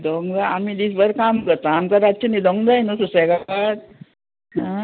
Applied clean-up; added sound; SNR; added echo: none; none; none; none.